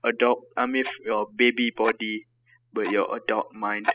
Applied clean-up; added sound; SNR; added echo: classical method spectral subtraction.